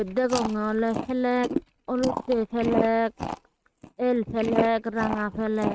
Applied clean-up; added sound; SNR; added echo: neural mask model RNNoise.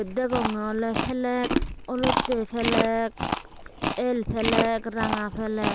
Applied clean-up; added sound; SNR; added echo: none; Chewing, mastication; 1 dB; none.